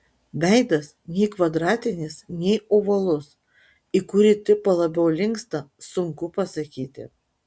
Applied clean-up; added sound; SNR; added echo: none; none; none; none.